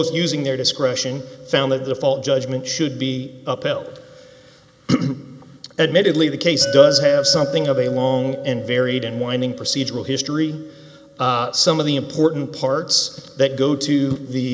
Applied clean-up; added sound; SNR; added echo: none; Chink, clink; 14 dB; none.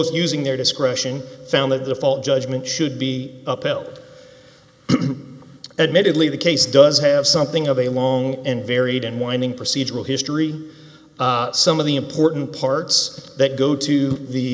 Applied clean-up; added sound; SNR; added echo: neural mask model Resemble Enhance denoiser.